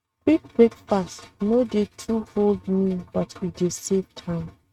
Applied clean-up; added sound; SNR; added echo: neural mask model RNNoise.